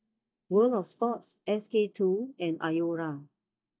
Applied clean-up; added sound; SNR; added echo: neural mask model DeepFilterNet 3.